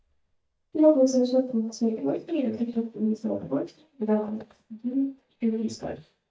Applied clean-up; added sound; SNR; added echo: neural mask model DeepFilterNet 3.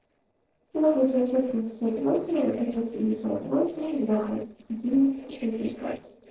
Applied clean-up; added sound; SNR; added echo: neural separator model SepFormer DNS4.